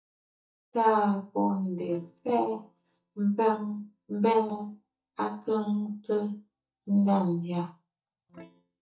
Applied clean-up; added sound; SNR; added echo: neural mask model DeepFilterNet 3.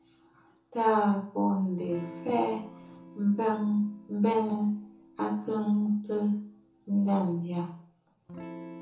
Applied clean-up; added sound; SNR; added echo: none; Electric guitar / Strum; 20 dB; reverberation time 1.0 s.